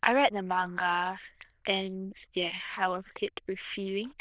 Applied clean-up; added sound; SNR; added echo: neural diffusion model UNIVERSE++.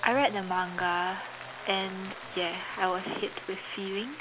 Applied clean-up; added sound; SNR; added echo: none; Applause; 13 dB; none.